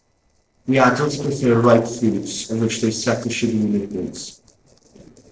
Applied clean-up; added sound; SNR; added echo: neural separator model SepFormer DNS4.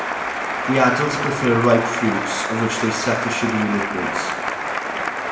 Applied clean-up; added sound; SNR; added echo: none; Applause; 2 dB; reverberation time 0.9 s.